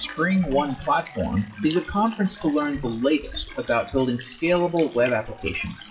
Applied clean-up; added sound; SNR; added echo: classical method WPE with log-MMSE.